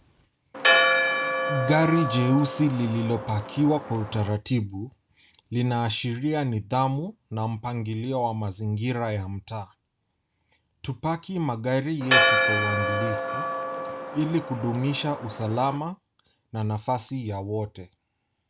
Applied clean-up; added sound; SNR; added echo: none; Church bell; -1 dB; none.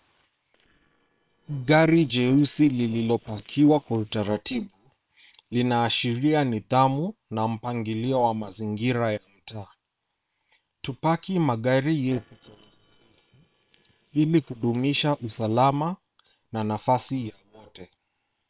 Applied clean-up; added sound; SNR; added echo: neural separator model SepFormer WHAM!.